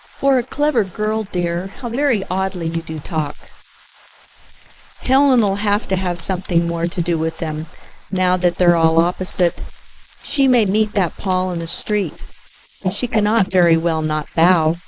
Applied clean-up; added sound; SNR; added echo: neural mask model Resemble Enhance denoiser.